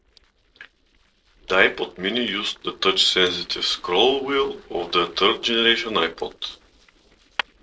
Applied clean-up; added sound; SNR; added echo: neural separator model SepFormer DNS4.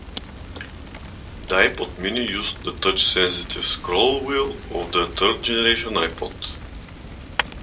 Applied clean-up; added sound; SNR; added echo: none; Fire; 11 dB; reverberation time 0.2 s.